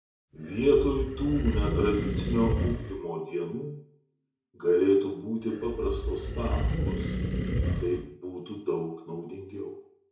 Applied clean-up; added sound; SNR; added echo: none; Animal; 0 dB; reverberation time 0.6 s.